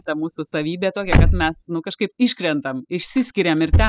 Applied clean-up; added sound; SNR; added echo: classical method spectral subtraction.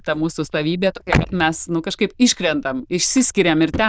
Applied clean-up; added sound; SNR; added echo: neural diffusion model UNIVERSE++.